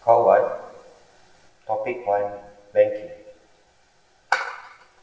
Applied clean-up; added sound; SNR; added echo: none; none; none; reverberation time 1.2 s.